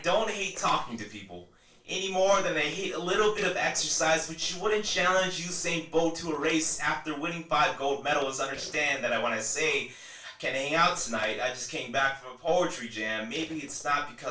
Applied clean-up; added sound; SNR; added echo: neural separator model SepFormer DNS4.